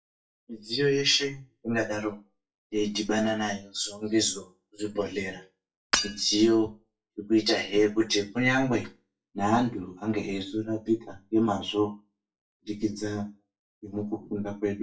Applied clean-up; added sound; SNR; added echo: classical method WPE with log-MMSE.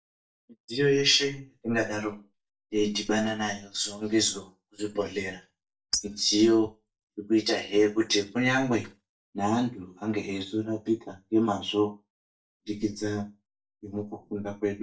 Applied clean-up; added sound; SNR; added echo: neural mask model DeepFilterNet 3.